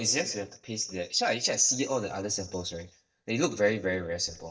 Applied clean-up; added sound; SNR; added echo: neural mask model DeepFilterNet 3.